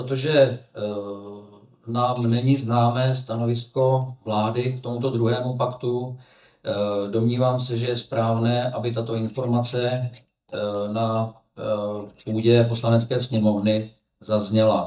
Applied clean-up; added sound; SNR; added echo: neural mask model DeepFilterNet 3.